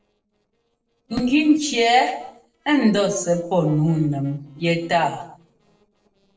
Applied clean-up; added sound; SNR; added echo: neural separator model SepFormer DNS4.